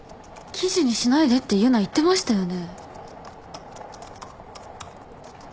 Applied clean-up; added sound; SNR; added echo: none; none; none; none.